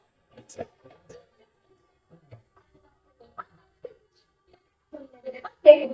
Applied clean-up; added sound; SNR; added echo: neural mask model DeepFilterNet 3.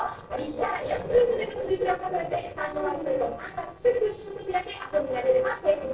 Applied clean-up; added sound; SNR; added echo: neural separator model SepFormer DNS4.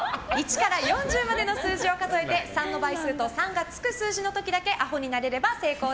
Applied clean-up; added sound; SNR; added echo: none; none; none; none.